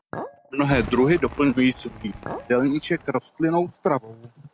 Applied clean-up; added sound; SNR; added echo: none; Cheering / Fireworks + Chink, clink; 15 dB; none.